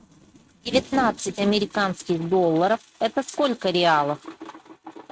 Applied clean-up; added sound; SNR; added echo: neural mask model RNNoise.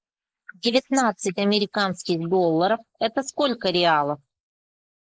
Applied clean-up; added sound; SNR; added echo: neural mask model Resemble Enhance denoiser.